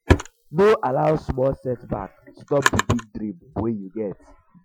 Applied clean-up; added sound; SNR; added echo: classical method Wiener filter.